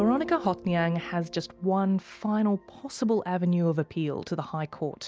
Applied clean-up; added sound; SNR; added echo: none; none; none; none.